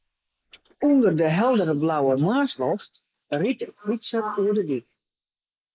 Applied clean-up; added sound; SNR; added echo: neural mask model Resemble Enhance denoiser.